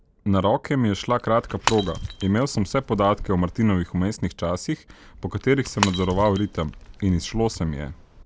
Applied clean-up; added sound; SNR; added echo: none; Shatter / Crushing; 11 dB; none.